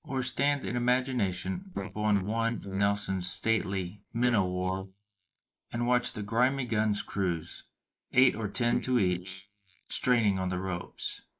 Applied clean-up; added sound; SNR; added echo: neural mask model Resemble Enhance denoiser.